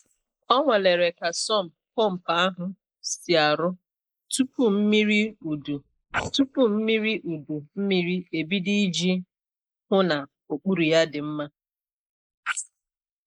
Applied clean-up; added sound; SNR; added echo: neural mask model Resemble Enhance denoiser.